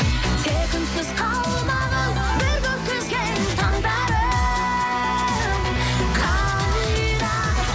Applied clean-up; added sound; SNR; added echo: none; none; none; none.